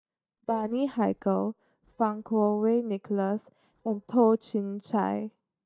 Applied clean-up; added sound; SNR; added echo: neural mask model DeepFilterNet 3.